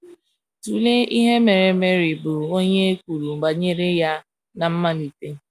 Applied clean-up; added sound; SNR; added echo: none; none; none; none.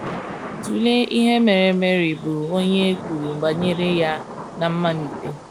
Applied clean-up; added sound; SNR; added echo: none; Thunder / Rain; 12 dB; none.